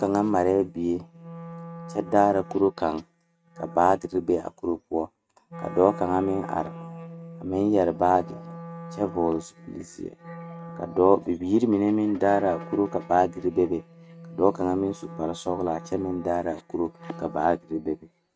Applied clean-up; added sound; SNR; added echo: neural mask model RNNoise.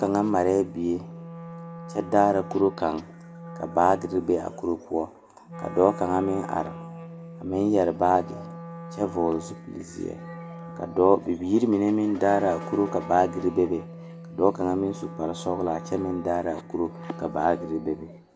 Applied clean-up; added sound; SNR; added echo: none; Wind instrument, woodwind instrument; 14 dB; none.